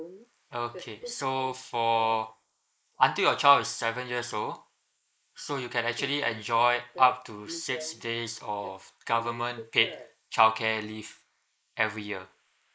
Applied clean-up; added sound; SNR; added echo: neural mask model Resemble Enhance denoiser.